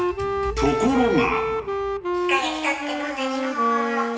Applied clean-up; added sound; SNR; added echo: none; Wind instrument, woodwind instrument; 0 dB; reverberation time 1.4 s.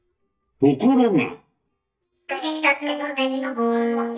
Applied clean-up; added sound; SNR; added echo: neural mask model DeepFilterNet 3.